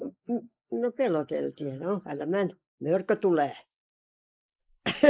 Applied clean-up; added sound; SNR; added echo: neural mask model Resemble Enhance denoiser.